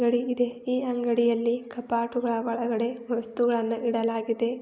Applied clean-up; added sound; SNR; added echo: none; none; none; none.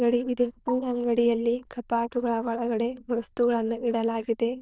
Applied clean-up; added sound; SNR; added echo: neural diffusion model UNIVERSE++.